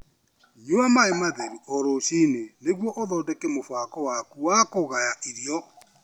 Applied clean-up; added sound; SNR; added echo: none; none; none; none.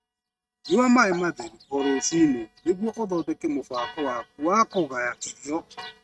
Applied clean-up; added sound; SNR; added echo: neural mask model RNNoise.